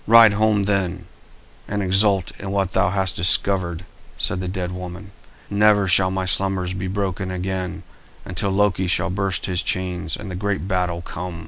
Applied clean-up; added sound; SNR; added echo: none; none; none; none.